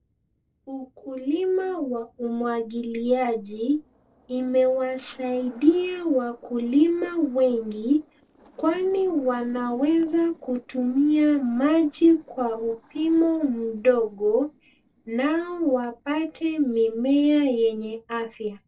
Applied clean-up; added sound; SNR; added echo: neural separator model SepFormer DNS4.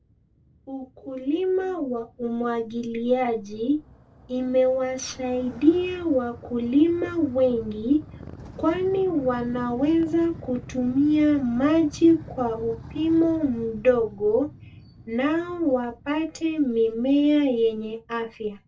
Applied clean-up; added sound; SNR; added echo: none; Motorcycle; 19 dB; reverberation time 0.2 s.